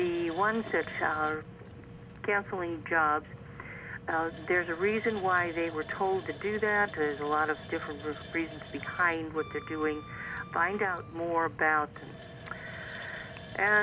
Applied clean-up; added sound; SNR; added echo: none; Wind instrument, woodwind instrument + Water tap, faucet; 18 dB; none.